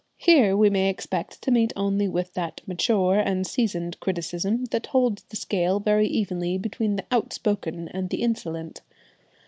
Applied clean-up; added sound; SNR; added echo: none; none; none; none.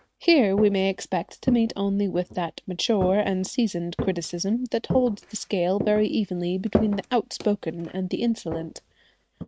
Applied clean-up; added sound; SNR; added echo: neural mask model RNNoise.